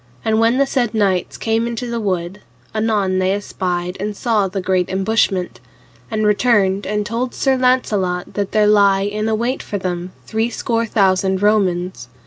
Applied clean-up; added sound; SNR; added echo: none; none; none; none.